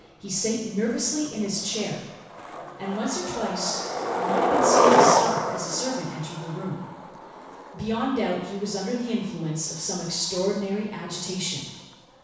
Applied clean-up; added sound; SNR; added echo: none; Skateboard; -1 dB; reverberation time 1.1 s.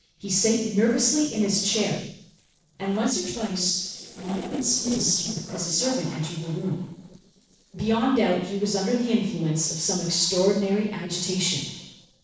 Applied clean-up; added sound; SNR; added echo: neural separator model SepFormer DNS4.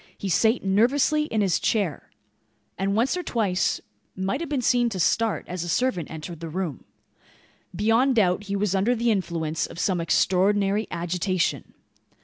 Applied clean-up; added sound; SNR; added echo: none; none; none; none.